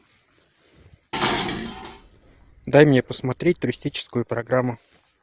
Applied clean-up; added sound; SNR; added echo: none; Dishes, pots, and pans; 6 dB; none.